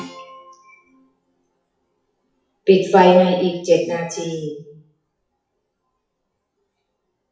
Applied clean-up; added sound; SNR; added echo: classical method WPE with log-MMSE.